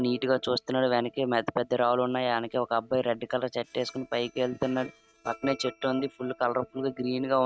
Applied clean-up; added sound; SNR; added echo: neural mask model RNNoise.